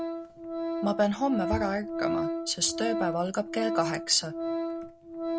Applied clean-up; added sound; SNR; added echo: none; Organ; 2 dB; none.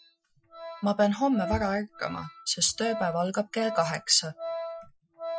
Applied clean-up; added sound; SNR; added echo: classical method Wiener filter.